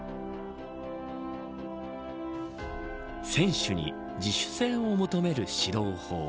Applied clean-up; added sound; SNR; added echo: none; none; none; none.